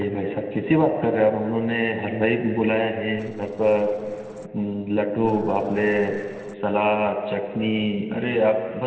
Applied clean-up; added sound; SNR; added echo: neural separator model SepFormer DNS4.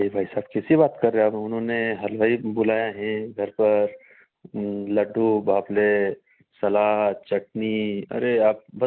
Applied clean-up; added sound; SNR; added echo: none; none; none; none.